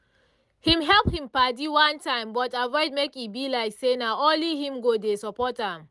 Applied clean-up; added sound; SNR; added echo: none; none; none; none.